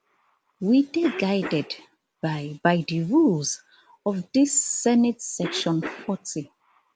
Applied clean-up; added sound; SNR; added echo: none; Cough; 16 dB; none.